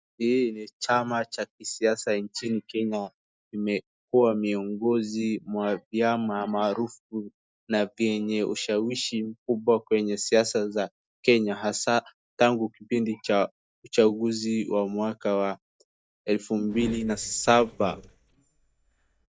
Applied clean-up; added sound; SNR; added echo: neural mask model DeepFilterNet 3.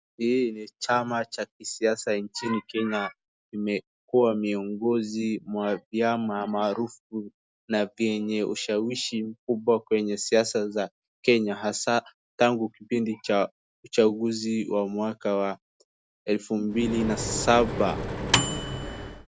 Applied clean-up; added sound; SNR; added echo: none; Microwave oven; 3 dB; none.